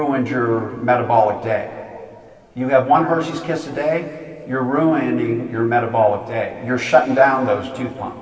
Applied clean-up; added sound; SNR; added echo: none; none; none; reverberation time 2.4 s.